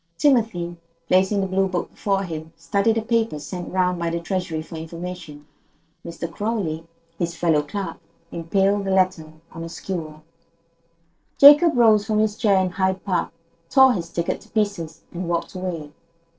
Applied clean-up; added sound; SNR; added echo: neural separator model SepFormer DNS4.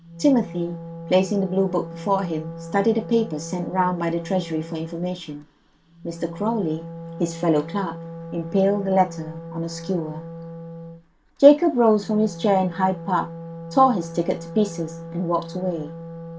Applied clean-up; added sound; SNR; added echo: none; Wind instrument, woodwind instrument; 12 dB; reverberation time 0.2 s.